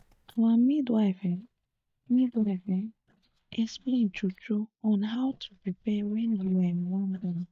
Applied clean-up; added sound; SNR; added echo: neural mask model DeepFilterNet 3.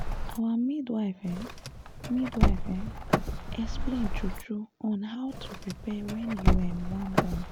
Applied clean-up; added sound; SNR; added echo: none; Car; -2 dB; none.